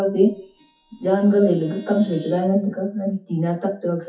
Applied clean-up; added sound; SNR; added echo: classical method WPE with log-MMSE.